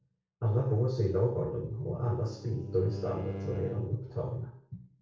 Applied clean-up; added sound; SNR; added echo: neural separator model SepFormer DNS4.